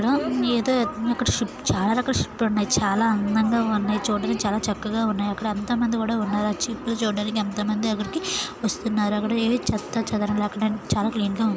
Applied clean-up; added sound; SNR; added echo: none; none; none; none.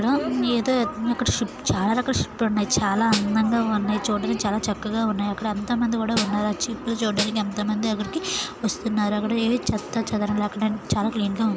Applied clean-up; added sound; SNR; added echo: none; Snare drum; 9 dB; none.